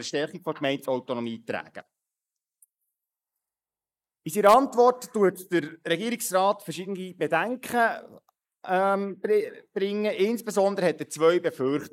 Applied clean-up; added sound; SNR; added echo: neural mask model Resemble Enhance denoiser.